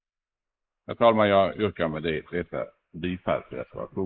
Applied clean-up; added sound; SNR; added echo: neural mask model Resemble Enhance denoiser.